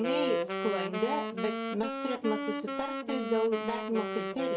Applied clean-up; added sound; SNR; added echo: none; Wind instrument, woodwind instrument; 1 dB; reverberation time 0.2 s.